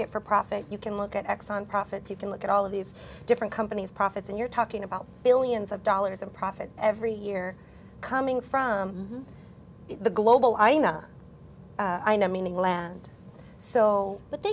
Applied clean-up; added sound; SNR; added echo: none; none; none; none.